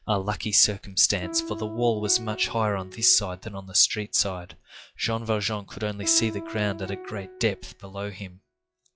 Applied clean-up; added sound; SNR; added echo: classical method log-MMSE.